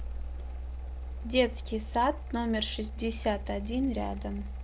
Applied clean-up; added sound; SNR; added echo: none; Mechanical fan; 5 dB; none.